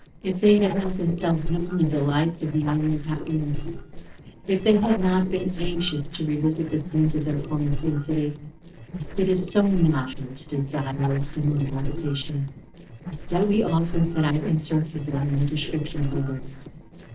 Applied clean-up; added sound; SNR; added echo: neural separator model SepFormer DNS4.